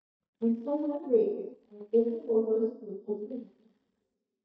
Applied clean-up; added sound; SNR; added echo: neural mask model DeepFilterNet 3.